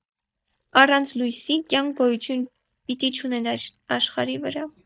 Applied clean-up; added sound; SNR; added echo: neural mask model DeepFilterNet 3.